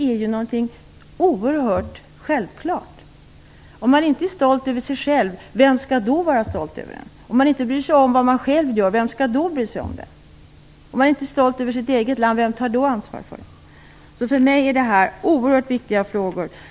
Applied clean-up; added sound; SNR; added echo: none; none; none; none.